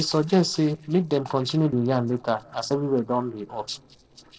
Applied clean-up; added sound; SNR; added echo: neural separator model SepFormer DNS4.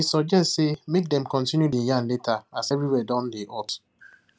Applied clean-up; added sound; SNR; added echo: none; none; none; none.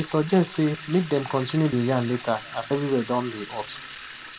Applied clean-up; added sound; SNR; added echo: none; Sink (filling or washing) / Water tap, faucet; 11 dB; reverberation time 1.5 s.